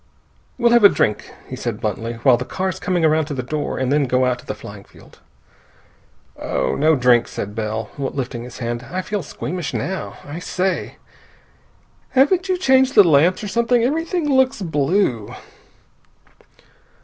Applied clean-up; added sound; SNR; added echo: none; none; none; none.